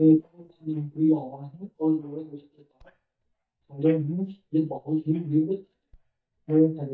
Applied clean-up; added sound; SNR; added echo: neural mask model DeepFilterNet 3.